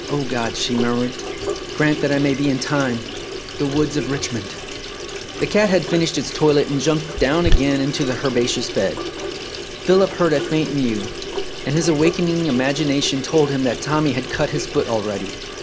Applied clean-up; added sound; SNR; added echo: none; Sink (filling or washing) / Water tap, faucet; 6 dB; none.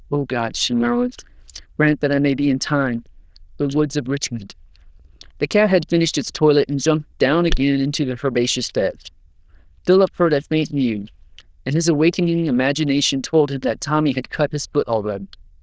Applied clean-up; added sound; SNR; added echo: neural diffusion model UNIVERSE++.